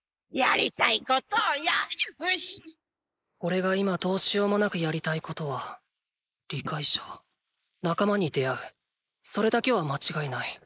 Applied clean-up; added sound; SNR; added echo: neural mask model Resemble Enhance denoiser.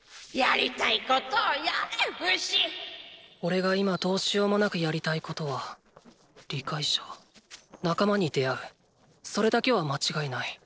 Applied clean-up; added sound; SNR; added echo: neural separator model SepFormer DNS4.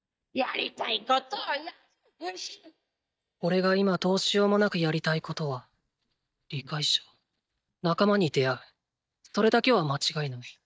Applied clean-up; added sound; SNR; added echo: neural mask model DeepFilterNet 3.